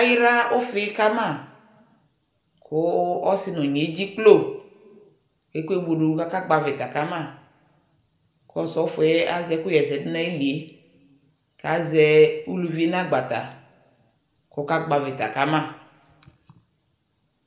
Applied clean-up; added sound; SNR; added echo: none; none; none; reverberation time 0.8 s.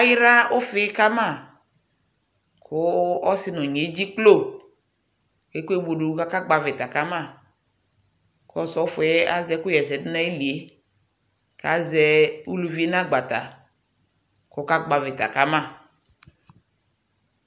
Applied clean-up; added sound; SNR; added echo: none; none; none; none.